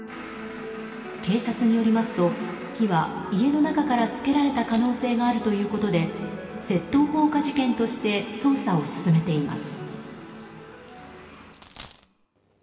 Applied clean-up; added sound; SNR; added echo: none; Coin (dropping); 9 dB; reverberation time 2.4 s.